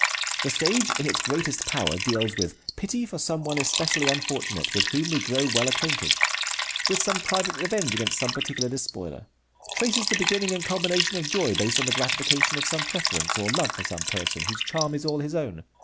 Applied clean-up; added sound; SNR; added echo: none; Liquid; 0 dB; none.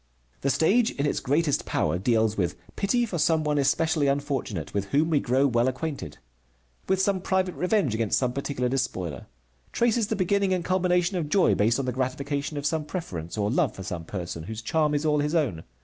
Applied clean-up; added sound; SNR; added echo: none; none; none; none.